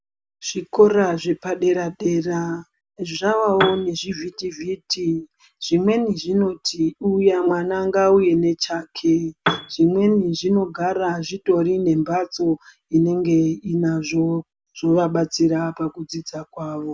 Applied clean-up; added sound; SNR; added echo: none; Piano; 2 dB; none.